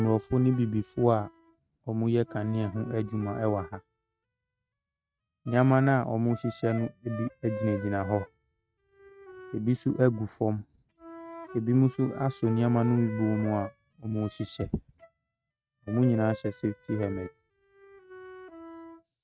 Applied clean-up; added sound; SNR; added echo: neural mask model RNNoise.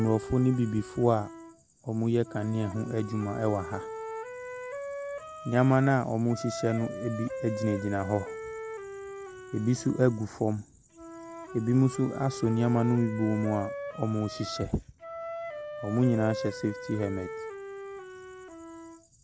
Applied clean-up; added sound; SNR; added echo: none; Wind instrument, woodwind instrument; 10 dB; none.